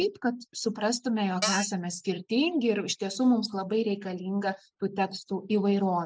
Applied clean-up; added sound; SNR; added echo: neural mask model Resemble Enhance denoiser.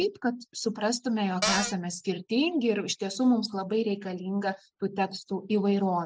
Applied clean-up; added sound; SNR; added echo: none; Cupboard open or close; 0 dB; none.